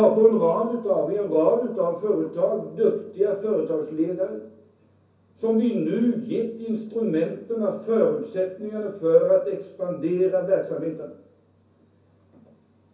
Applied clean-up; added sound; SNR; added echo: none; none; none; reverberation time 0.6 s.